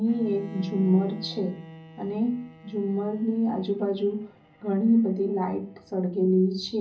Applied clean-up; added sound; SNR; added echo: none; Bowed string instrument; 19 dB; reverberation time 0.4 s.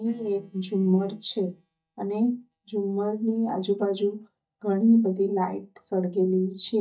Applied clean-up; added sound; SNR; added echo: neural mask model DeepFilterNet 3.